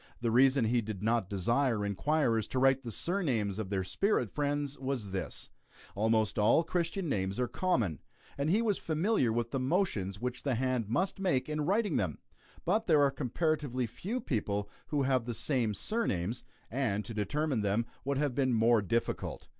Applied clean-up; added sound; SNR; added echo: none; none; none; none.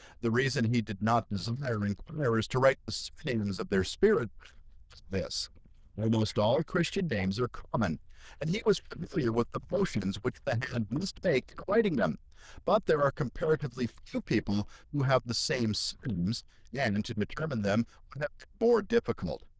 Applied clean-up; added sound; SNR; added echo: neural diffusion model UNIVERSE++.